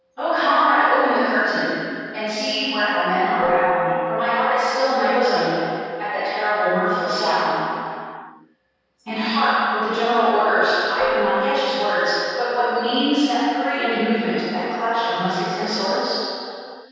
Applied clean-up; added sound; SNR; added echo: none; Keyboard (musical); 12 dB; reverberation time 2.2 s.